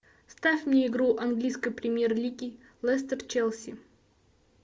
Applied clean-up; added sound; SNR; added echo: none; none; none; none.